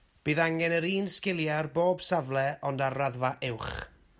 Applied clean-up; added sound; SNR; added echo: none; none; none; none.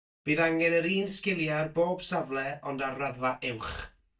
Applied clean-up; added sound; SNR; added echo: neural mask model DeepFilterNet 3.